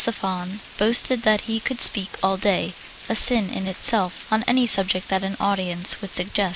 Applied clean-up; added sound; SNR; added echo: neural mask model Resemble Enhance denoiser.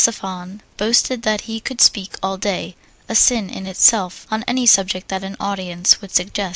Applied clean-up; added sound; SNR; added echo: none; none; none; none.